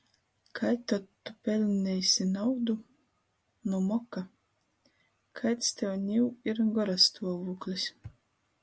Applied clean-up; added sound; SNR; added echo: none; none; none; none.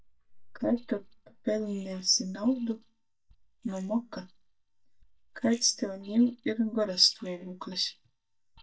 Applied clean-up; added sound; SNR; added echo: neural mask model DeepFilterNet 3.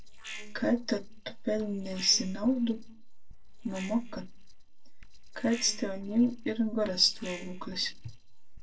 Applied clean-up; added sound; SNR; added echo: neural separator model SepFormer DNS4.